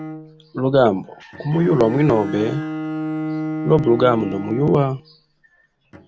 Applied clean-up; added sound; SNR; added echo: none; Bowed string instrument; 9 dB; none.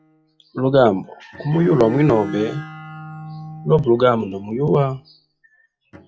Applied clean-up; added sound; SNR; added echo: classical method log-MMSE.